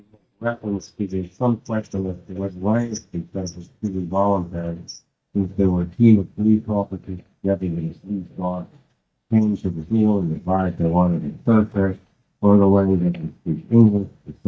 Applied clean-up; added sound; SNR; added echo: neural mask model DeepFilterNet 3.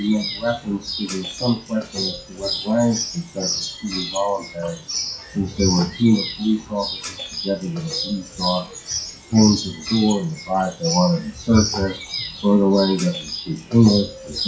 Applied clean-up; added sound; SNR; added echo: classical method WPE with log-MMSE.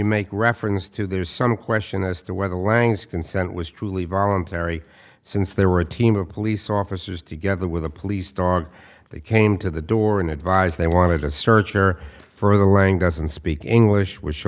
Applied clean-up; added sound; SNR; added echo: none; none; none; none.